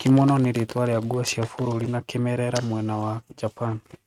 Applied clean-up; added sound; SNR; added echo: neural mask model RNNoise.